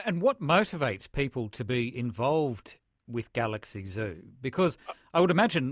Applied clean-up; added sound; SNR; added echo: none; none; none; none.